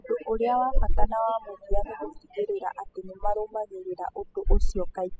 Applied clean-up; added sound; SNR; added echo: classical method spectral subtraction.